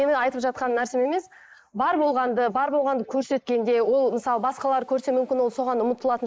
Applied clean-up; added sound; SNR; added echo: neural mask model Resemble Enhance denoiser.